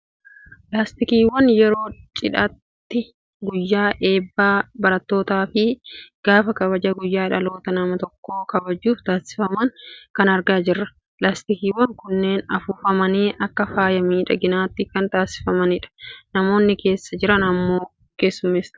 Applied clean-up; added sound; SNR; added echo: none; none; none; none.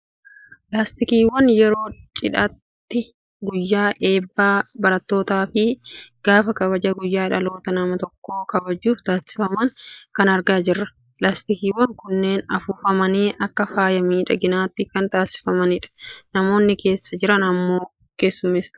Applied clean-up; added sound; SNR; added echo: neural mask model Resemble Enhance denoiser.